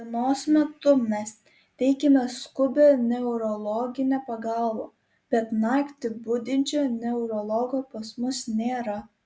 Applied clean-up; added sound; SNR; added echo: none; none; none; none.